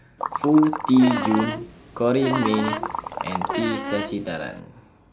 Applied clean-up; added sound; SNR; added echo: none; Squeak + Liquid; 6 dB; none.